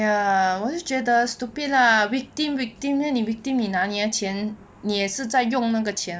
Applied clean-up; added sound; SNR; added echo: none; none; none; none.